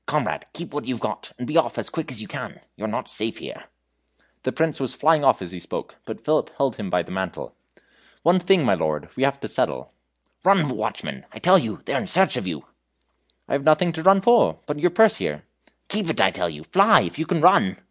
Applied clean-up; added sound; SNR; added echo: none; none; none; none.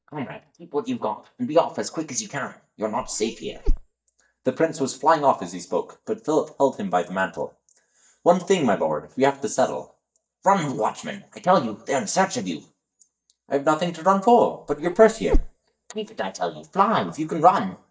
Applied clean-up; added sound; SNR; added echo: neural mask model DeepFilterNet 3.